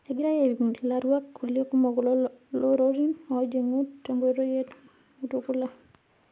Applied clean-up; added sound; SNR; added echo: none; none; none; none.